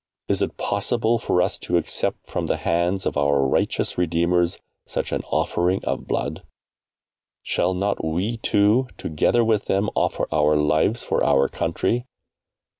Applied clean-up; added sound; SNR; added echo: none; none; none; none.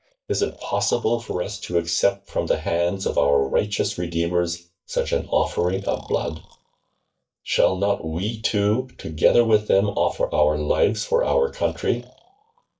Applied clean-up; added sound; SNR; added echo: neural mask model DeepFilterNet 3.